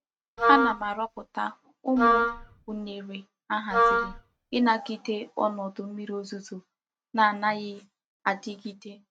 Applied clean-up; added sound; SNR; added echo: neural mask model RNNoise.